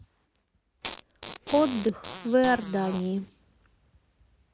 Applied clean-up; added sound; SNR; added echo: none; Fart; 12 dB; none.